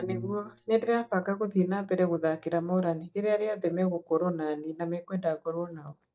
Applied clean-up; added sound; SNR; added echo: neural mask model DeepFilterNet 3.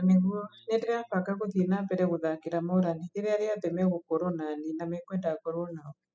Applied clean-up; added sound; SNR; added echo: classical method spectral subtraction.